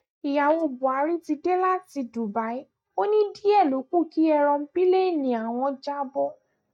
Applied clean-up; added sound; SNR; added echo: neural mask model DeepFilterNet 3.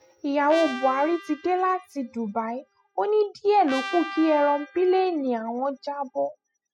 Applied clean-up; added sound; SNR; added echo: classical method spectral subtraction.